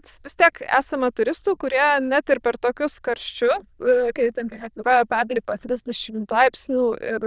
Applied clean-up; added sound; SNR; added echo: neural diffusion model UNIVERSE++.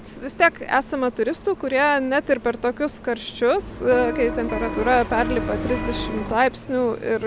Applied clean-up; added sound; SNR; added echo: none; Electric guitar + Motorcycle; 6 dB; none.